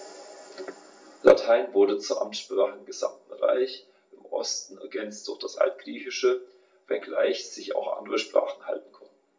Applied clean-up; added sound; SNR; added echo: none; none; none; reverberation time 0.2 s.